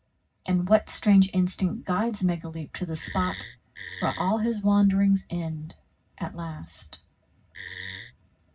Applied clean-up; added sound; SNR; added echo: none; Wood; 12 dB; reverberation time 0.4 s.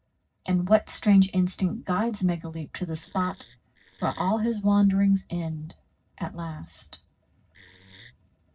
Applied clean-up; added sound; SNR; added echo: neural separator model SepFormer DNS4.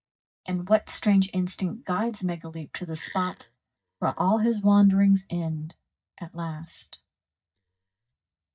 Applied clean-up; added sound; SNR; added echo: neural mask model DeepFilterNet 3.